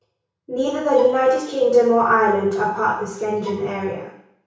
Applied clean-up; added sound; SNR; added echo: none; Bowed string instrument; 19 dB; reverberation time 0.6 s.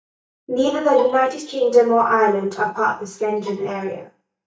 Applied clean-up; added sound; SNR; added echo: neural mask model DeepFilterNet 3.